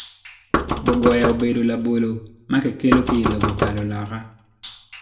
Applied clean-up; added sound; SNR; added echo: none; Knock; 3 dB; reverberation time 0.5 s.